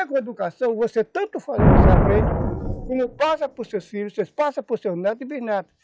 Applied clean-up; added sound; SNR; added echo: classical method log-MMSE.